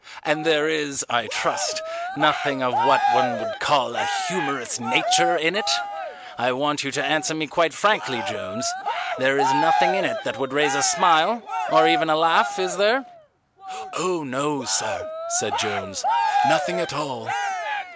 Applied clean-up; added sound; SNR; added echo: none; Cheering; 3 dB; none.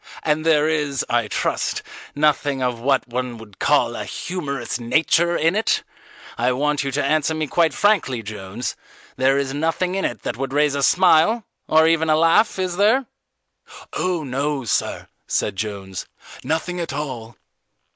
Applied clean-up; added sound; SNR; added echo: none; none; none; none.